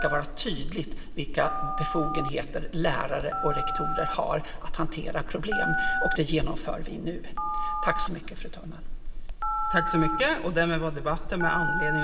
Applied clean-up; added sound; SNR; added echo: none; Telephone; -1 dB; reverberation time 2.7 s.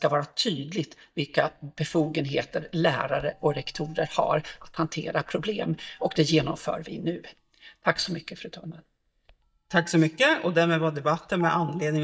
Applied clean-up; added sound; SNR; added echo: neural mask model DeepFilterNet 3.